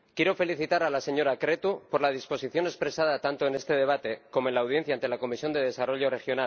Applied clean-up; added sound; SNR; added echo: none; none; none; none.